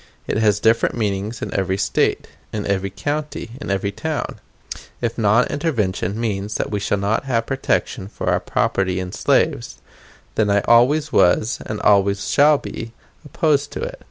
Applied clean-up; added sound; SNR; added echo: none; none; none; none.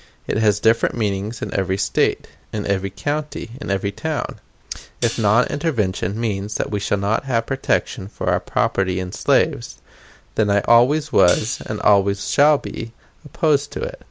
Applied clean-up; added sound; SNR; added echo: none; Hi-hat; 16 dB; none.